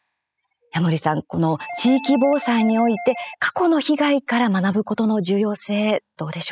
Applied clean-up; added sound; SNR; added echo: classical method spectral subtraction.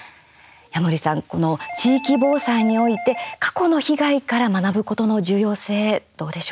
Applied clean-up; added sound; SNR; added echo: none; Doorbell; 13 dB; none.